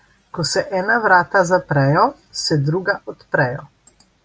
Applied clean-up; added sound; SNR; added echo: none; none; none; none.